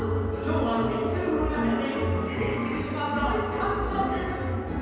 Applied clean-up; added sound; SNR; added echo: none; none; none; reverberation time 2.2 s.